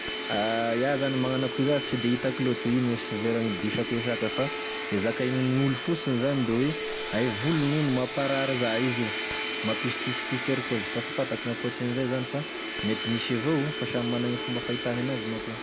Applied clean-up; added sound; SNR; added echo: none; Domestic sounds, home sounds; 5 dB; none.